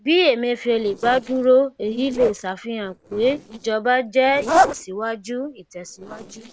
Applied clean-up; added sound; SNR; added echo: neural separator model SepFormer DNS4.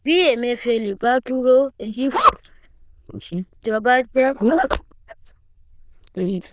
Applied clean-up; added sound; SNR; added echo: neural diffusion model UNIVERSE++.